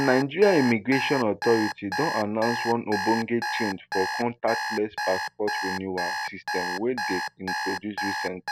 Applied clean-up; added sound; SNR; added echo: none; Alarm; 5 dB; none.